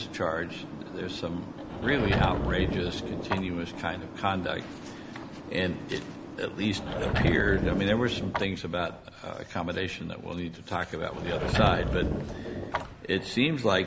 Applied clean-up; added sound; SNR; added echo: none; Sliding door / Wood; 1 dB; none.